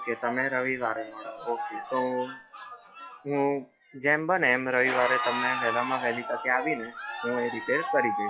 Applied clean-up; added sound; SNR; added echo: classical method log-MMSE.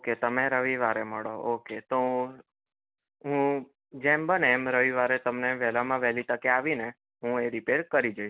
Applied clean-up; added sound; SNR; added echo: none; none; none; none.